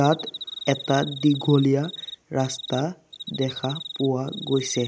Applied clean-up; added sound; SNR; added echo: none; Cricket; 13 dB; none.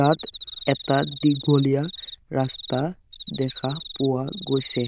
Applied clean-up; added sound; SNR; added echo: neural diffusion model UNIVERSE++.